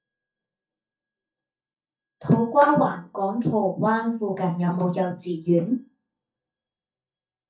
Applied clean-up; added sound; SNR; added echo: neural mask model DeepFilterNet 3.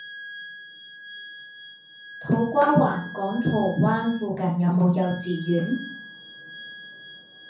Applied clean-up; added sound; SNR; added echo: none; Wind instrument, woodwind instrument; 16 dB; reverberation time 0.6 s.